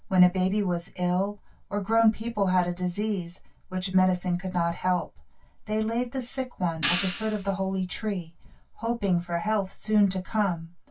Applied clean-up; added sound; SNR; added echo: none; Hi-hat; 8 dB; reverberation time 0.1 s.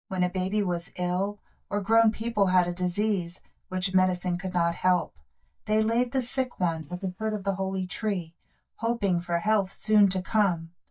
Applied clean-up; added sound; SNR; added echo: neural mask model DeepFilterNet 3.